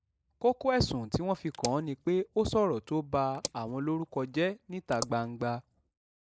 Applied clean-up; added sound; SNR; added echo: neural mask model Resemble Enhance denoiser.